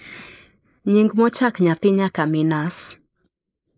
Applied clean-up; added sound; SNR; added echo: neural mask model Resemble Enhance denoiser.